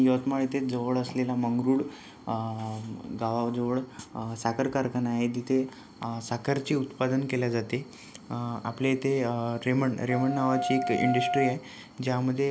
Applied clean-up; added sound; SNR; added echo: none; Wind instrument, woodwind instrument; 4 dB; none.